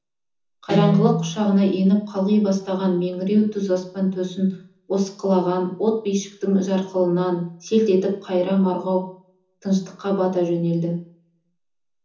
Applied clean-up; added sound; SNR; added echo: none; Guitar; 4 dB; reverberation time 0.7 s.